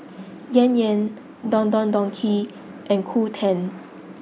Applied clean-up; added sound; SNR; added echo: none; none; none; none.